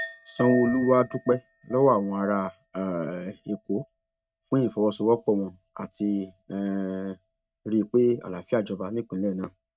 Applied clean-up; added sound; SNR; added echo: neural mask model RNNoise.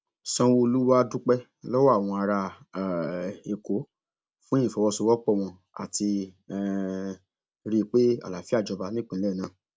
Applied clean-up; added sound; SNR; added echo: none; none; none; none.